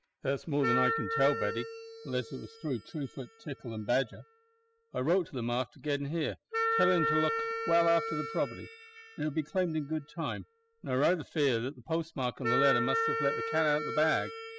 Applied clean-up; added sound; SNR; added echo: classical method spectral subtraction.